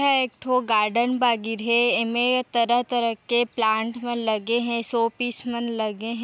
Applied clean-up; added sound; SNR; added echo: none; none; none; none.